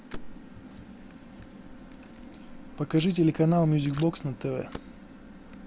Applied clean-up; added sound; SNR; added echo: none; Camera; 20 dB; none.